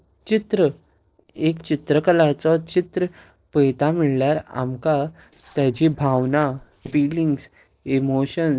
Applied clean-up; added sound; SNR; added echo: neural separator model SepFormer DNS4.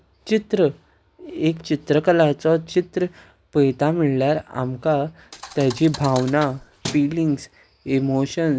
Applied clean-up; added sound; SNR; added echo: none; Thump, thud; 14 dB; none.